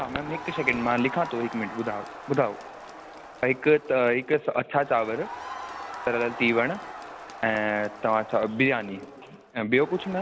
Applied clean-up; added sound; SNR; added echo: none; Crowd; 13 dB; none.